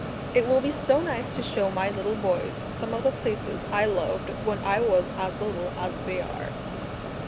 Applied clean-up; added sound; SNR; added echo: none; Mechanisms; 6 dB; none.